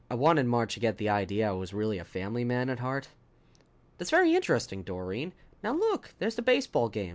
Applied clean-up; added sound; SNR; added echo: none; none; none; none.